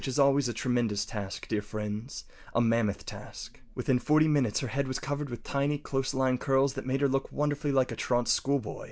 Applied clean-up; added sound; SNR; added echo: none; none; none; none.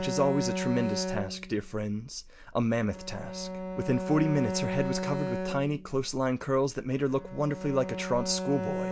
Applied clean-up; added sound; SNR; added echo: none; Bowed string instrument; 5 dB; none.